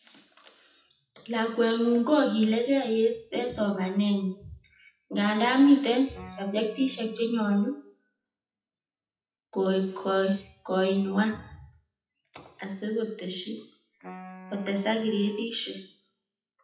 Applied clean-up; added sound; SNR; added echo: classical method WPE with log-MMSE.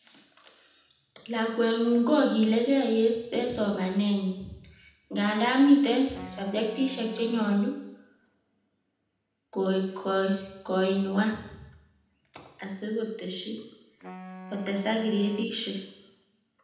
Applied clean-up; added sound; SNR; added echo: none; Wind instrument, woodwind instrument; 17 dB; reverberation time 0.8 s.